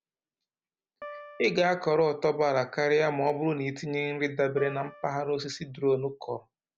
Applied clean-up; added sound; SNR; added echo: none; Piano; 19 dB; none.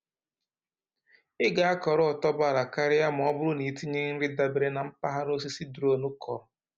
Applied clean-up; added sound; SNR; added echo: none; none; none; none.